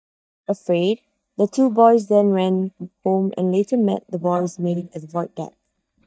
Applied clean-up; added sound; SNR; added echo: neural mask model DeepFilterNet 3.